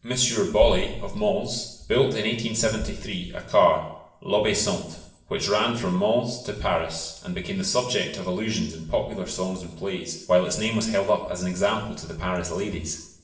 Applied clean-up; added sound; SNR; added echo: none; none; none; reverberation time 0.7 s.